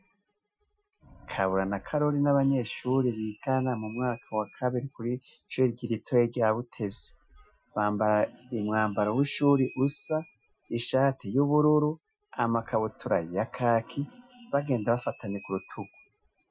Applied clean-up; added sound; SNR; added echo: classical method Wiener filter.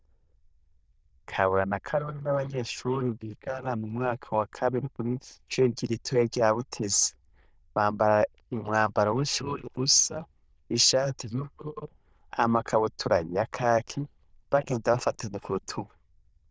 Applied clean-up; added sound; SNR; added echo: neural diffusion model UNIVERSE++.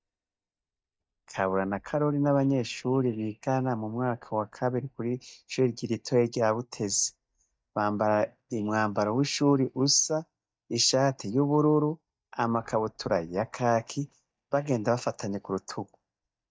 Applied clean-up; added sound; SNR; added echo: neural mask model DeepFilterNet 3.